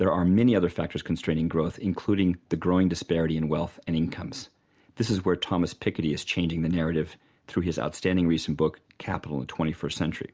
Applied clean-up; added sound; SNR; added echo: none; none; none; none.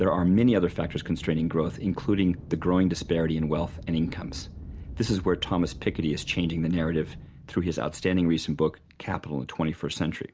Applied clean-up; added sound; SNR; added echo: none; Aircraft; 15 dB; none.